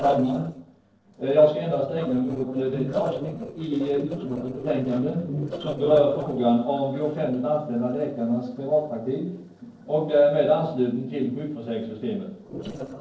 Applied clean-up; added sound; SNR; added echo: neural separator model SepFormer DNS4.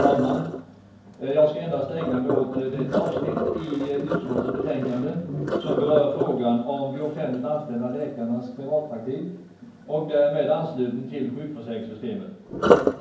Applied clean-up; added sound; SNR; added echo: none; Sink (filling or washing); 3 dB; reverberation time 0.9 s.